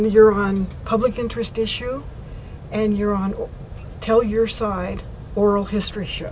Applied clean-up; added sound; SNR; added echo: none; none; none; none.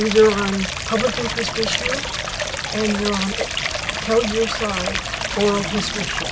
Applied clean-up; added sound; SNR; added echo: none; Stream; 3 dB; none.